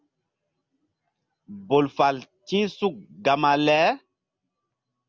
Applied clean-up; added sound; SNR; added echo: none; none; none; none.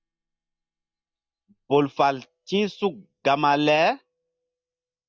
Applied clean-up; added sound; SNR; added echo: neural mask model DeepFilterNet 3.